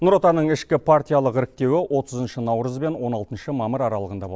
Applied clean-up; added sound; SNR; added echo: none; none; none; none.